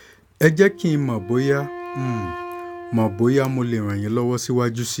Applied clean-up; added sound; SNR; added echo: none; Wind instrument, woodwind instrument; 15 dB; none.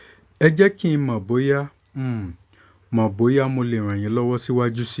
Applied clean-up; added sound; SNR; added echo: none; none; none; none.